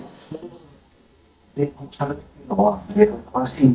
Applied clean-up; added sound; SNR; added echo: neural mask model DeepFilterNet 3.